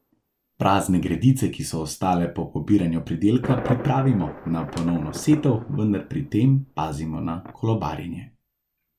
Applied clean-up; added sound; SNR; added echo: none; Thunder; 15 dB; none.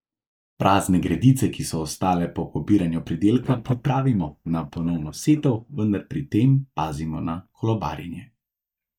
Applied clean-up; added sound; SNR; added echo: neural mask model DeepFilterNet 3.